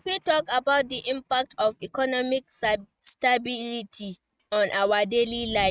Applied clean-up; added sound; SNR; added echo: neural mask model RNNoise.